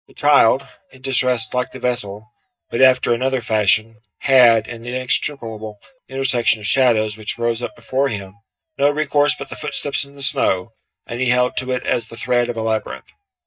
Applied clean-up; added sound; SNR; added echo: neural mask model DeepFilterNet 3.